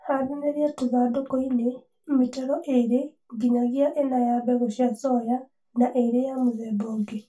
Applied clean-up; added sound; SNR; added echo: none; none; none; reverberation time 0.2 s.